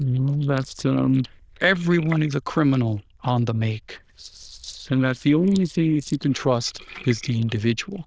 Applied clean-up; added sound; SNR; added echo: neural diffusion model UNIVERSE++.